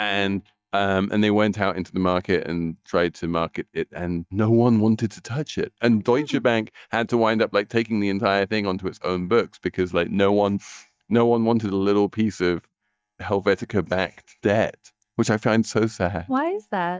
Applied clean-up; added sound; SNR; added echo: neural mask model DeepFilterNet 3.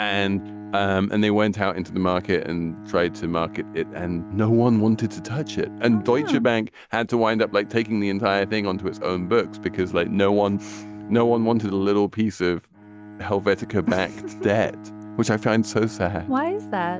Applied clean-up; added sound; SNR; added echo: none; Bowed string instrument; 16 dB; none.